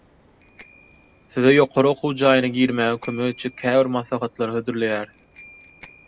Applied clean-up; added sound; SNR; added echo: none; Bicycle bell; 19 dB; none.